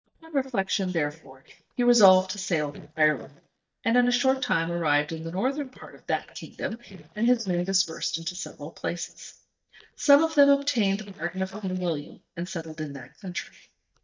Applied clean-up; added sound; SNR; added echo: neural mask model DeepFilterNet 3.